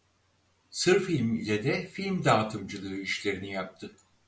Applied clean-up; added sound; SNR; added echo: none; none; none; none.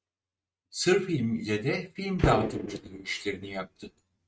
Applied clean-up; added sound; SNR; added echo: neural mask model RNNoise.